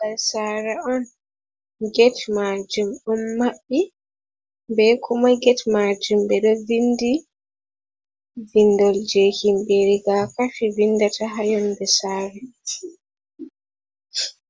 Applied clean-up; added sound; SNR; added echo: none; none; none; none.